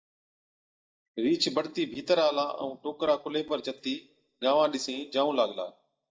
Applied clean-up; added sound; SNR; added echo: neural mask model DeepFilterNet 3.